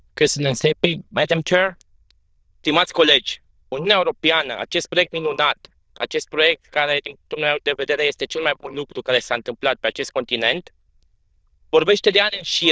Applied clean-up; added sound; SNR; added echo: neural diffusion model UNIVERSE++.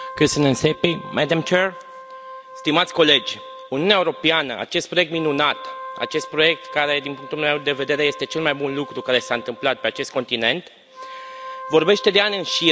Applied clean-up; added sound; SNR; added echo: none; Wind instrument, woodwind instrument; 16 dB; none.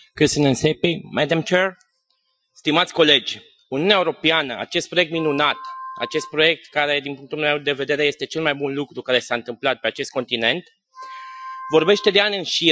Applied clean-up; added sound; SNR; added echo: classical method Wiener filter.